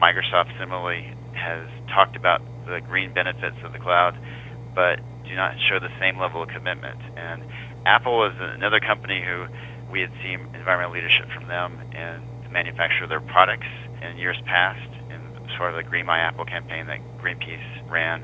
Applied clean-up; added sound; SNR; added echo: none; Engine; 12 dB; none.